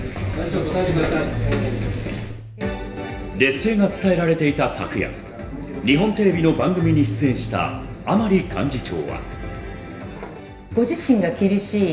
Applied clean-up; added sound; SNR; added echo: none; Keyboard (musical); 13 dB; reverberation time 0.9 s.